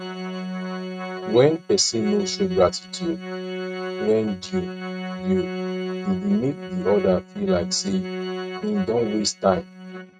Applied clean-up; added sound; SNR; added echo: neural mask model RNNoise.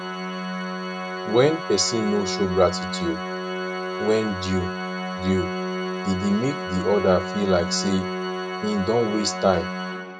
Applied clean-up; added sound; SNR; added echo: none; Organ; 5 dB; none.